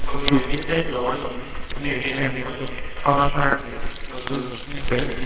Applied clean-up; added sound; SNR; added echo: neural separator model SepFormer WHAMR!.